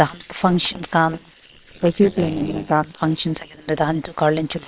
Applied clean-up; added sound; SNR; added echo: neural separator model SepFormer WHAM!.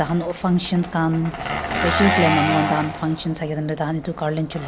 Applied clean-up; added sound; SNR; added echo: none; Engine; 4 dB; none.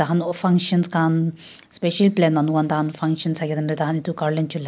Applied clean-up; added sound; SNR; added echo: none; none; none; none.